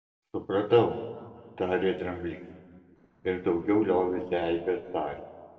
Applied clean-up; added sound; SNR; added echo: neural separator model SepFormer DNS4.